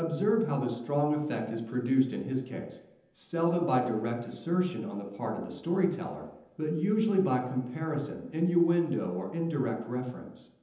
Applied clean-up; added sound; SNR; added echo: none; none; none; reverberation time 0.9 s.